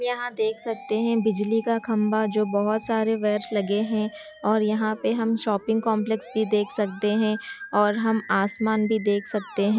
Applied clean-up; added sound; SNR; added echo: classical method log-MMSE.